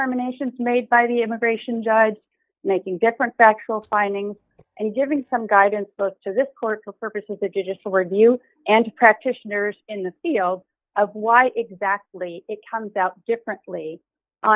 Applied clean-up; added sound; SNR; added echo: neural mask model DeepFilterNet 3.